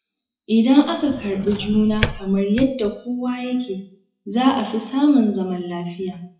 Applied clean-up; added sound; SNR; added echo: classical method WPE with log-MMSE.